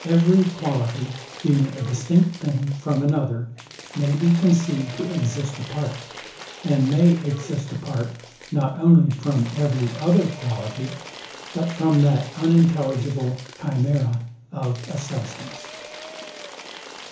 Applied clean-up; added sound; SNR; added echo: none; Applause / Crowd / Cheering; 17 dB; reverberation time 0.7 s.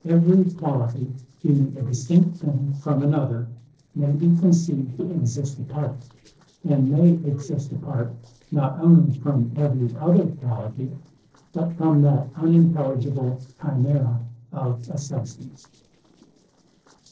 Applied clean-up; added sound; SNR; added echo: neural separator model SepFormer DNS4.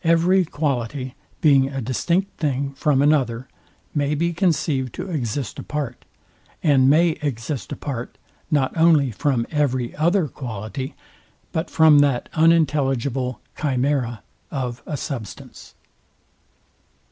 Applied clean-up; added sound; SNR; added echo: none; none; none; none.